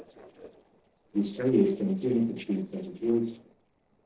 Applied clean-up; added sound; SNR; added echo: neural separator model SepFormer DNS4.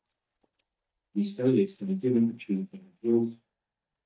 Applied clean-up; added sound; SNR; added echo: neural mask model DeepFilterNet 3.